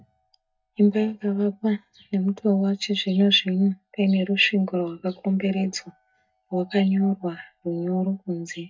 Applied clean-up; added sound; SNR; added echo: neural mask model DeepFilterNet 3.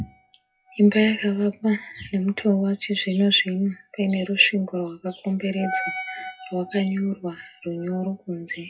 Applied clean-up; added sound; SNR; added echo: classical method WPE with log-MMSE.